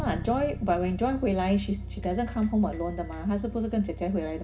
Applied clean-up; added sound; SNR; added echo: none; Bass guitar; 9 dB; reverberation time 0.4 s.